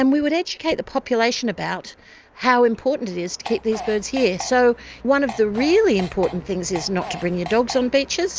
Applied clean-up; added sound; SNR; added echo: none; Fart; 15 dB; none.